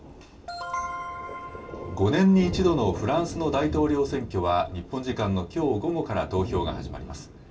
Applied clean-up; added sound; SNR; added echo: none; Thunder; 12 dB; reverberation time 0.2 s.